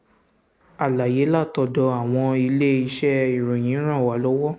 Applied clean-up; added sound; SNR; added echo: none; none; none; none.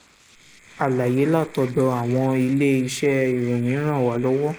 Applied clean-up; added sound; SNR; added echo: neural mask model Resemble Enhance denoiser.